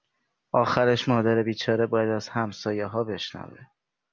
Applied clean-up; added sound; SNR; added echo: none; none; none; none.